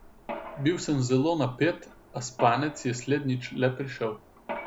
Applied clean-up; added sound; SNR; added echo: none; Mechanisms; 14 dB; none.